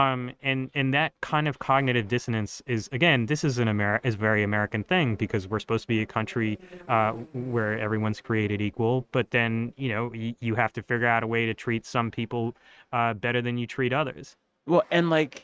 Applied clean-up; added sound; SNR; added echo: neural mask model RNNoise.